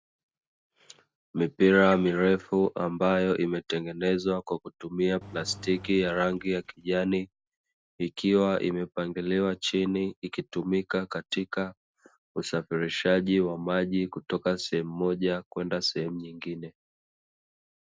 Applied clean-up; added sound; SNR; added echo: none; Engine; 19 dB; none.